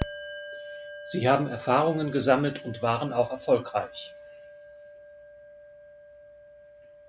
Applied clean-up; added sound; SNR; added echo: none; Bell; 15 dB; none.